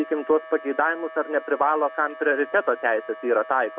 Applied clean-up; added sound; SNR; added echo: none; Wind instrument, woodwind instrument; 16 dB; none.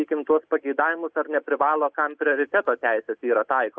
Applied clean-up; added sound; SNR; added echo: none; none; none; none.